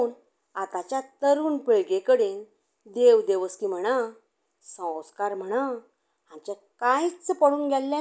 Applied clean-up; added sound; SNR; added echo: none; none; none; none.